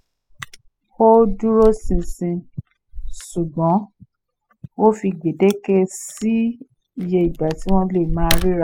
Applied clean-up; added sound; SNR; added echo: classical method spectral subtraction.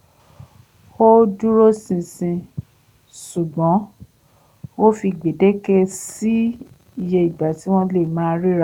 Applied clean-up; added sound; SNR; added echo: none; none; none; none.